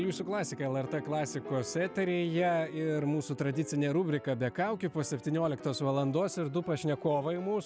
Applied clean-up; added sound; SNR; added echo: none; none; none; none.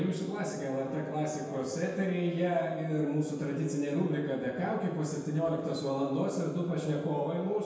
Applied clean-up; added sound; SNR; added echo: none; none; none; reverberation time 1.1 s.